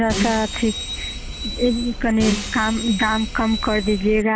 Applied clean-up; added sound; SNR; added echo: none; Bus; 6 dB; none.